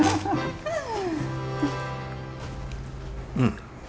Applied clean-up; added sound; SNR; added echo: none; Explosion; 15 dB; none.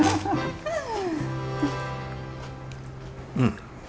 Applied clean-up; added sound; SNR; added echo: none; none; none; none.